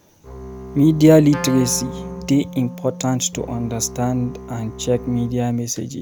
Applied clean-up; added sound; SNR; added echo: none; Bowed string instrument + Wind instrument, woodwind instrument; 13 dB; none.